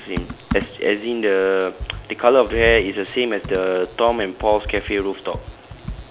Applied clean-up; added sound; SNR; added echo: none; Computer keyboard; 12 dB; none.